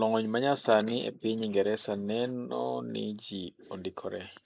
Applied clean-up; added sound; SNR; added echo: neural mask model Resemble Enhance denoiser.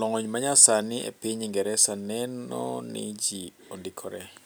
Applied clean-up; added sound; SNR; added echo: none; none; none; none.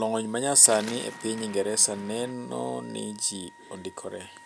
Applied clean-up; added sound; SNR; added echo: none; Waves, surf + Wind instrument, woodwind instrument; 18 dB; none.